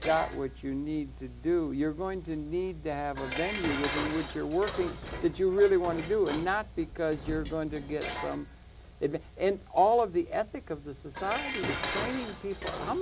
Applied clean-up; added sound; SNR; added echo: none; Dishes, pots, and pans; 9 dB; none.